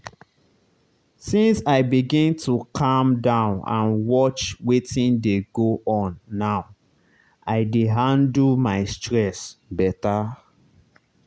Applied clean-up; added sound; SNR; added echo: none; none; none; none.